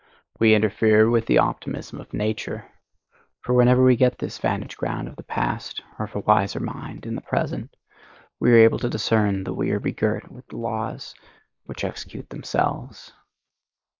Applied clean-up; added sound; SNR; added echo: neural mask model Resemble Enhance denoiser.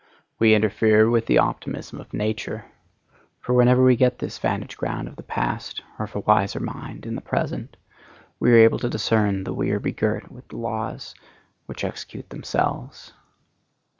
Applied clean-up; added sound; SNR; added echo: none; none; none; none.